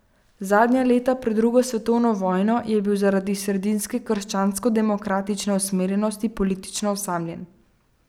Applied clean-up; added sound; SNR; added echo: none; none; none; none.